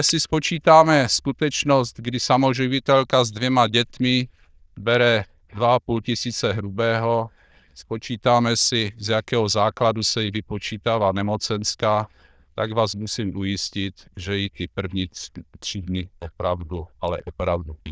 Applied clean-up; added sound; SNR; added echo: neural diffusion model UNIVERSE++.